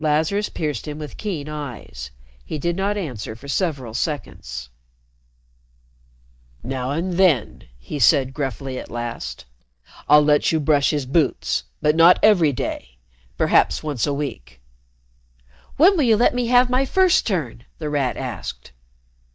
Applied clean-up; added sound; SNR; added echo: neural mask model DeepFilterNet 3.